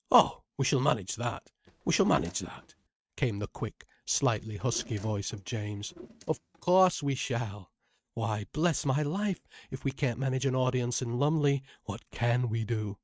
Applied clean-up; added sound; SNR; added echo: neural mask model RNNoise.